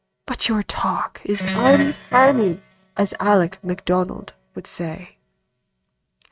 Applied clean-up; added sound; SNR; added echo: neural mask model RNNoise.